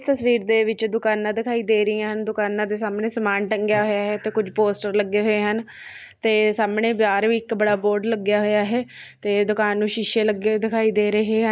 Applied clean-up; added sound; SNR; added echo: neural mask model DeepFilterNet 3.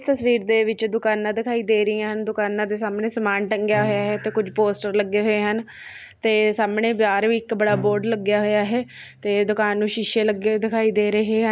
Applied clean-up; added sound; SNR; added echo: none; Bowed string instrument; 17 dB; none.